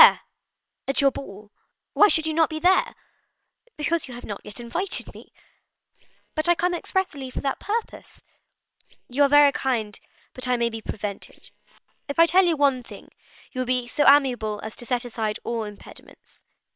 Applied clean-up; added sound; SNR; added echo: neural separator model SepFormer WHAM!.